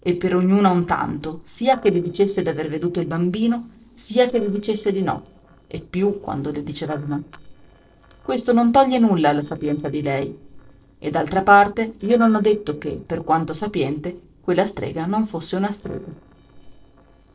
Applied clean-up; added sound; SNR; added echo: neural separator model SepFormer DNS4.